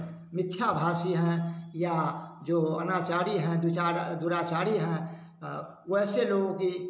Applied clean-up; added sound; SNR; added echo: none; none; none; none.